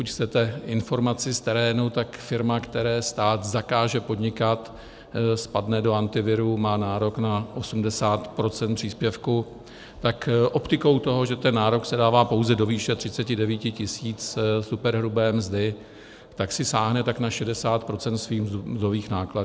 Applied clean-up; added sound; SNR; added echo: none; none; none; none.